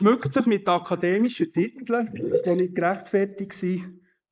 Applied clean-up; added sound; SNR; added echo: neural mask model Resemble Enhance denoiser.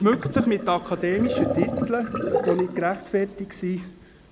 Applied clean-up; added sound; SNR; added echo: none; Sink (filling or washing); 3 dB; none.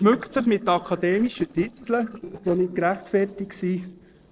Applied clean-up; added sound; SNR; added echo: neural separator model SepFormer DNS4.